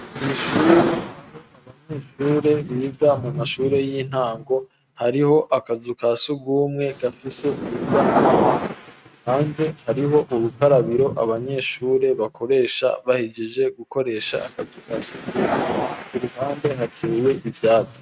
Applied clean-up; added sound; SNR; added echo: neural mask model RNNoise.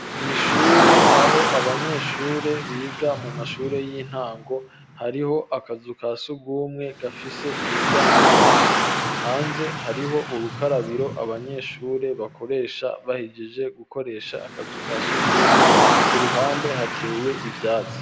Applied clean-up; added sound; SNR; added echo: none; Car; -4 dB; none.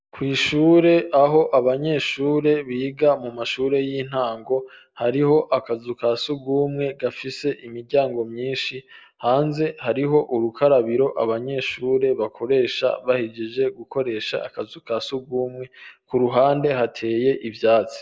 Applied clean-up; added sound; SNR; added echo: none; none; none; none.